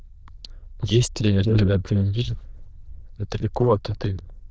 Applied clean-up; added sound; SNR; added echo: neural diffusion model UNIVERSE++.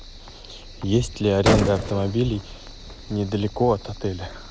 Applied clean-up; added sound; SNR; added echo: none; Gunshot, gunfire; 4 dB; none.